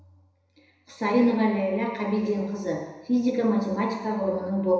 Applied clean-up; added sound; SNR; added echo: none; none; none; reverberation time 1.0 s.